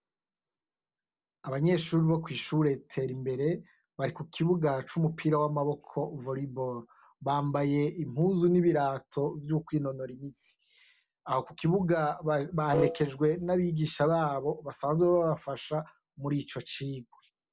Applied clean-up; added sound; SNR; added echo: neural separator model SepFormer DNS4.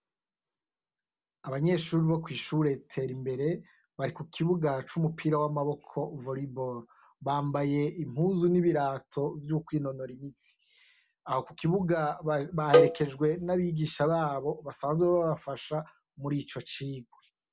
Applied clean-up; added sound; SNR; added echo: none; Cowbell; -3 dB; none.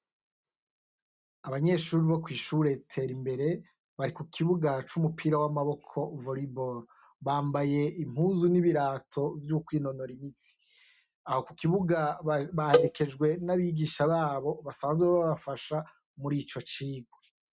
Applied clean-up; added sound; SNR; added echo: neural mask model RNNoise.